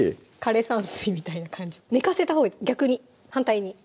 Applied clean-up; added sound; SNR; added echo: none; none; none; none.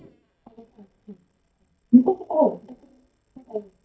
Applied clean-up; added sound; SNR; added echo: neural mask model DeepFilterNet 3.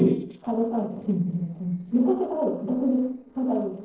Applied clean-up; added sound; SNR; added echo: neural separator model SepFormer DNS4.